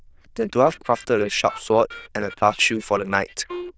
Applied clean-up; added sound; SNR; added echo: neural diffusion model UNIVERSE++.